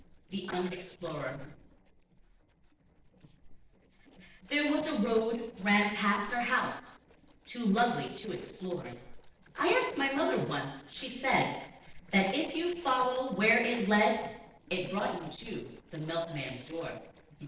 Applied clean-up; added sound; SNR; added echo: neural separator model SepFormer DNS4.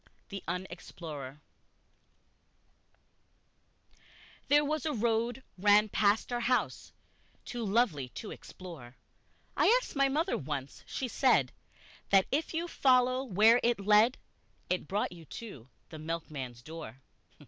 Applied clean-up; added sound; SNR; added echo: none; none; none; none.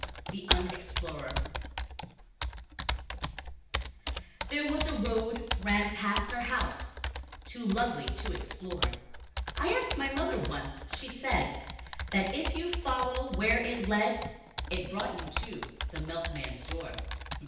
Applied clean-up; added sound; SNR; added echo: none; Computer keyboard; 2 dB; reverberation time 0.9 s.